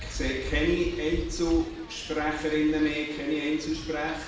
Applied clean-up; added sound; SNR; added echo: none; Wind; 9 dB; reverberation time 0.7 s.